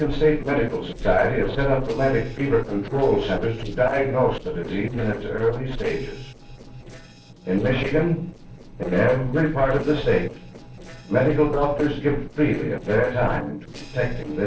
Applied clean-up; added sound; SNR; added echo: neural separator model SepFormer DNS4.